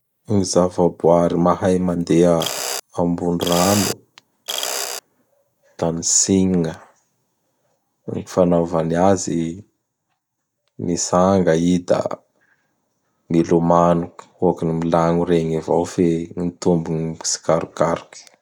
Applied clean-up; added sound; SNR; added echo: none; Mechanisms; 8 dB; none.